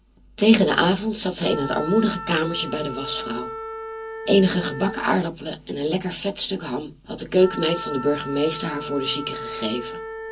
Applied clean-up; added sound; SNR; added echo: none; Wind instrument, woodwind instrument; 12 dB; reverberation time 0.4 s.